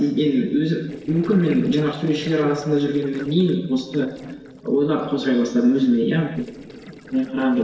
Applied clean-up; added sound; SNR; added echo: neural separator model SepFormer DNS4.